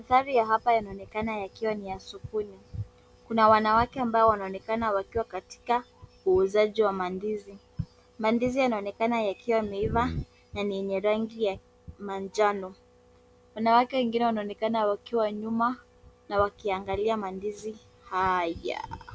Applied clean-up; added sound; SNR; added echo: none; none; none; none.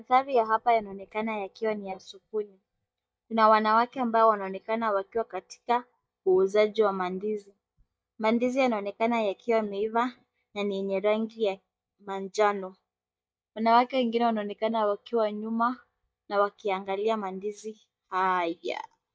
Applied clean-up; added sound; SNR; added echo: neural mask model DeepFilterNet 3.